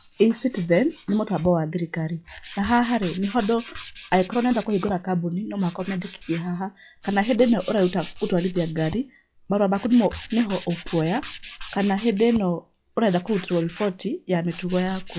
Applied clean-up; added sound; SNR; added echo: classical method log-MMSE.